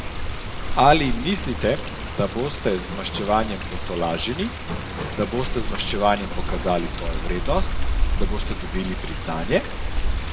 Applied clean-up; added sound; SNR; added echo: none; Water; 0 dB; reverberation time 1.8 s.